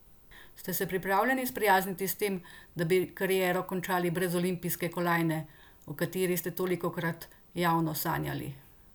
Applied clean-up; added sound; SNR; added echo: none; none; none; none.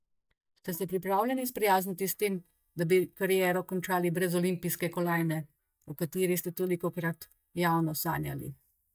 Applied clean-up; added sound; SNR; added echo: neural mask model DeepFilterNet 3.